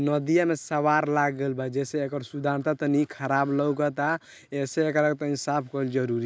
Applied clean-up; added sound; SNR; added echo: none; none; none; none.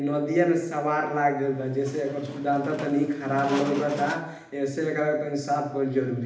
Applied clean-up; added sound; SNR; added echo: none; Squeak; 13 dB; reverberation time 0.8 s.